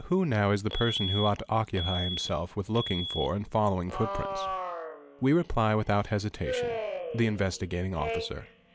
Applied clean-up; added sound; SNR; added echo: none; Alarm; 8 dB; none.